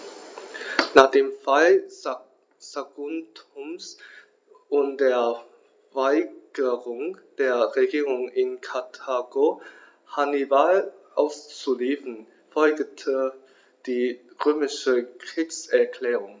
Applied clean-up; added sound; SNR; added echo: none; none; none; none.